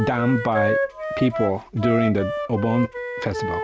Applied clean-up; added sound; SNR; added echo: none; Wind instrument, woodwind instrument; 4 dB; none.